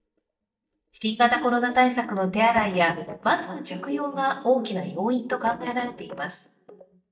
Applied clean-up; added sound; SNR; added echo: neural mask model DeepFilterNet 3.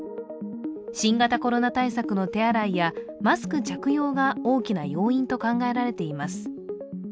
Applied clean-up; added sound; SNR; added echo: none; none; none; none.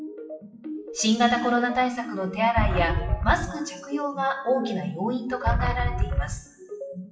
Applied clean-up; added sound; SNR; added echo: classical method WPE with log-MMSE.